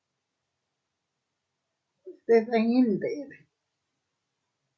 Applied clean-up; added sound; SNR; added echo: none; none; none; none.